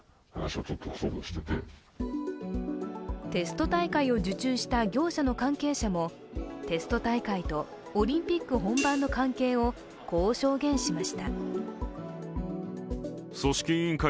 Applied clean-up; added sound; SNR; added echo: none; Hi-hat; 13 dB; none.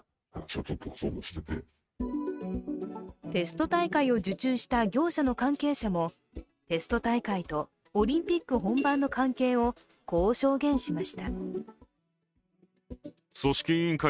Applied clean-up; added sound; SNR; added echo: neural mask model RNNoise.